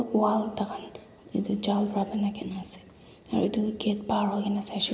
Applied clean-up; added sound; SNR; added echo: none; none; none; none.